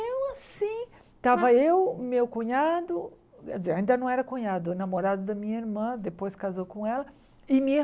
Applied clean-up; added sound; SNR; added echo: none; Brass instrument; 13 dB; none.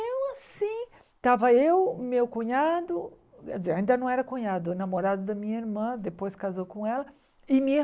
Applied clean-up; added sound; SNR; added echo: neural mask model Resemble Enhance denoiser.